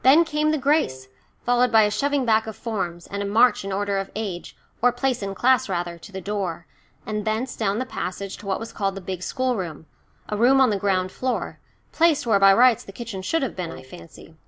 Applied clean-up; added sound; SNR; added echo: none; Wind instrument, woodwind instrument; 17 dB; none.